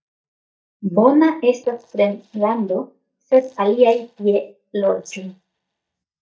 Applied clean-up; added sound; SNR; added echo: neural mask model DeepFilterNet 3.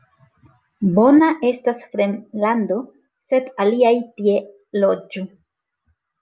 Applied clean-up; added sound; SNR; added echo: none; none; none; none.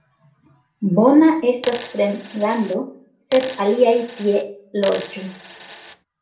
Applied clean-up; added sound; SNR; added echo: none; Coin (dropping); 11 dB; reverberation time 0.4 s.